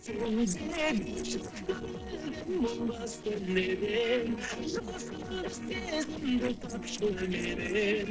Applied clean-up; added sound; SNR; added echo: neural separator model SepFormer DNS4.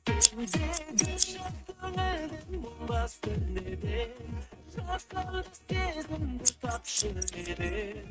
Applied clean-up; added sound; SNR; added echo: neural mask model RNNoise.